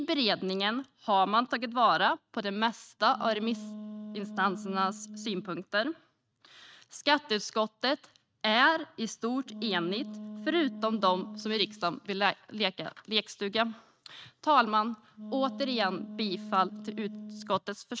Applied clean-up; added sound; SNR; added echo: neural mask model RNNoise.